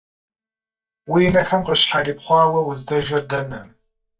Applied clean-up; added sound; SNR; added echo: neural mask model DeepFilterNet 3.